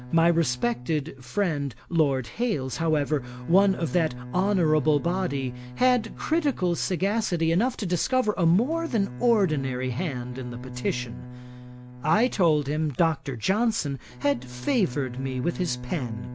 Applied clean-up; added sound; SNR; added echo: none; Bowed string instrument; 13 dB; none.